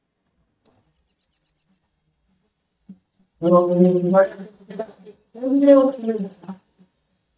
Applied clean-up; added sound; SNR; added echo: neural mask model DeepFilterNet 3.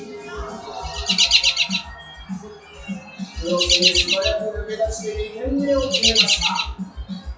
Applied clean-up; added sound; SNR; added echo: classical method WPE with log-MMSE.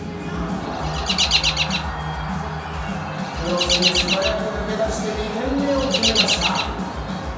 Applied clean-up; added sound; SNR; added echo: none; Chirp, tweet; 1 dB; reverberation time 1.2 s.